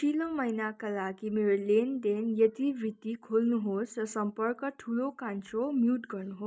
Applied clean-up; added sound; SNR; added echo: none; none; none; none.